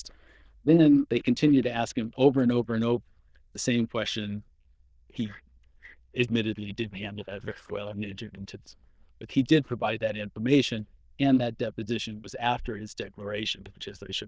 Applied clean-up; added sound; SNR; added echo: neural diffusion model UNIVERSE++.